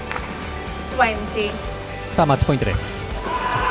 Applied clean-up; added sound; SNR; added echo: none; none; none; none.